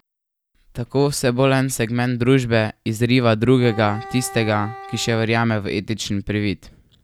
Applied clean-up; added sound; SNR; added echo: none; Wind instrument, woodwind instrument; 16 dB; none.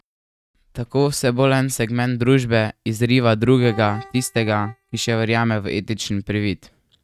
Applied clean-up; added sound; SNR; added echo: neural mask model RNNoise.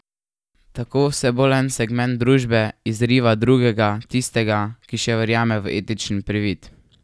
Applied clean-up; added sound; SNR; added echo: none; none; none; none.